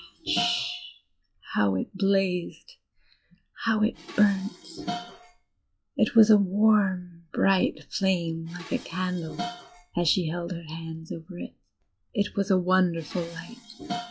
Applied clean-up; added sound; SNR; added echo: classical method log-MMSE.